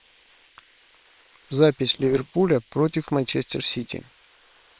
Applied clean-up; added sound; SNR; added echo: neural separator model SepFormer WHAM!.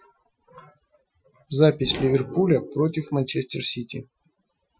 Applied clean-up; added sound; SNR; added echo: classical method Wiener filter.